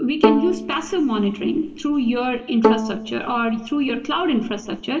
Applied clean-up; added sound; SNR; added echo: none; Bowed string instrument; 3 dB; reverberation time 1.4 s.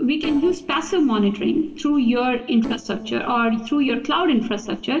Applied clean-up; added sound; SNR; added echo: neural separator model SepFormer DNS4.